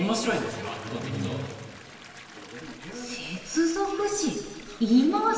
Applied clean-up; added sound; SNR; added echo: none; Toilet flush; 19 dB; reverberation time 1.4 s.